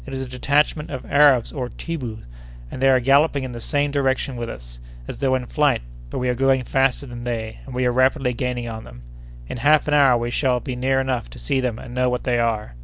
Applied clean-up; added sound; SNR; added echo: none; none; none; none.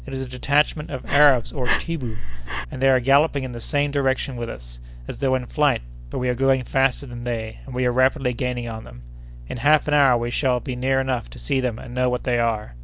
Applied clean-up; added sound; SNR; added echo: none; Breathing; -2 dB; none.